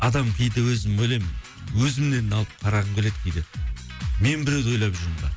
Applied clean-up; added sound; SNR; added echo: none; none; none; none.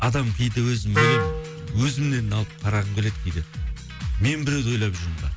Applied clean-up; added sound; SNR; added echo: none; Wind instrument, woodwind instrument; 8 dB; none.